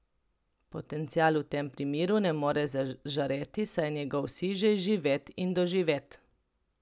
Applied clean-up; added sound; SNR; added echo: none; none; none; none.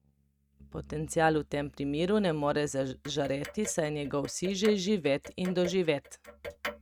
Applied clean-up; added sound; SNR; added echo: neural mask model RNNoise.